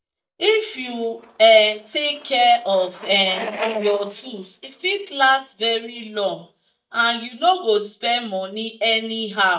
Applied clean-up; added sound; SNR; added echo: neural mask model DeepFilterNet 3.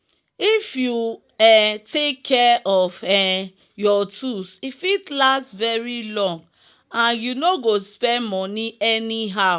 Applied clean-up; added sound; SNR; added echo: none; none; none; none.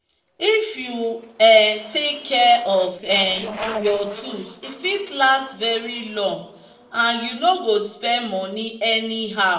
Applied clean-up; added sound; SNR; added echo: neural separator model SepFormer DNS4.